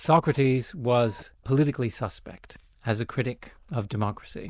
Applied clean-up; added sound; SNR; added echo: neural diffusion model UNIVERSE++.